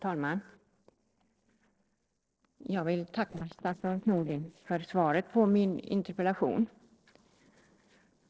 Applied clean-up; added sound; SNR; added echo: neural separator model SepFormer DNS4.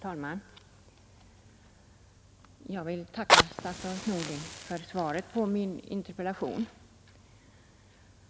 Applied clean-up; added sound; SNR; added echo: none; Fire; -2 dB; none.